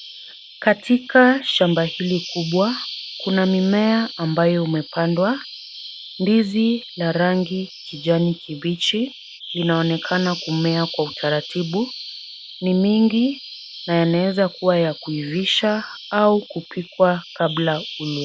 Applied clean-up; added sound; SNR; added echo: none; Bird vocalization, bird call, bird song; 15 dB; none.